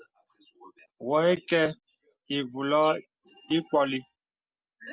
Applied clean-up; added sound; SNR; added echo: none; none; none; none.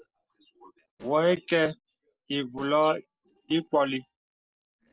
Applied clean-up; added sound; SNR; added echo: neural separator model SepFormer DNS4.